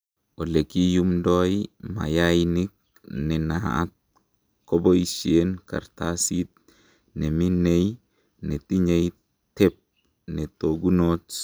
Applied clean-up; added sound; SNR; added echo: none; none; none; none.